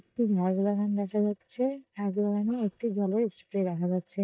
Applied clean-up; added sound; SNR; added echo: neural mask model DeepFilterNet 3.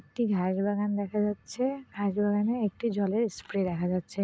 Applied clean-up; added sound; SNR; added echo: none; none; none; none.